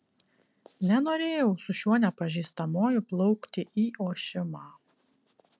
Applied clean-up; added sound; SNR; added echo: none; none; none; none.